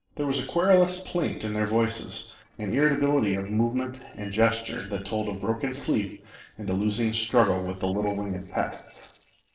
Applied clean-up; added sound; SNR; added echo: neural separator model SepFormer DNS4.